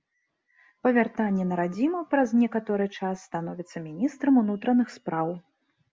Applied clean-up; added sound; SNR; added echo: none; none; none; none.